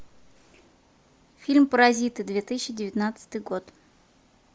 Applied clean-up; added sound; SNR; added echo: none; none; none; none.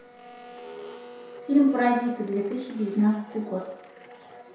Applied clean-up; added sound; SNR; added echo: none; Domestic sounds, home sounds; 17 dB; reverberation time 0.7 s.